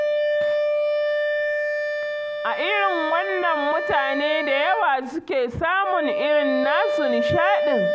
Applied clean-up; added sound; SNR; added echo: none; Wind instrument, woodwind instrument; -1 dB; none.